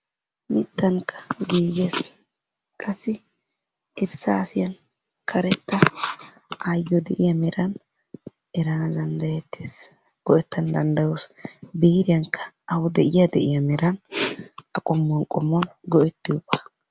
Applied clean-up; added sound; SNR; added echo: none; none; none; none.